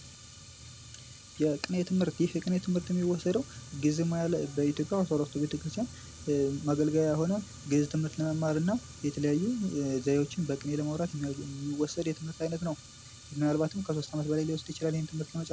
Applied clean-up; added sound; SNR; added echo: none; Fire; 16 dB; none.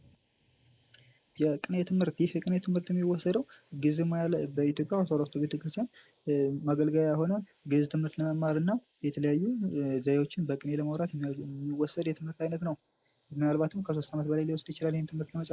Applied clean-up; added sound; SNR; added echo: neural mask model Resemble Enhance denoiser.